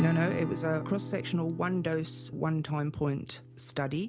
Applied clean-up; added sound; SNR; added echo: none; Acoustic guitar / Strum; 7 dB; none.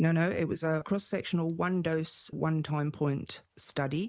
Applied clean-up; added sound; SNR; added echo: neural mask model Resemble Enhance denoiser.